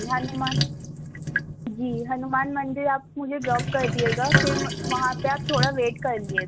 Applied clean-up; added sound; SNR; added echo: none; Sink (filling or washing); 1 dB; none.